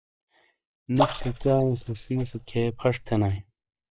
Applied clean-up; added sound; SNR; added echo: neural mask model DeepFilterNet 3.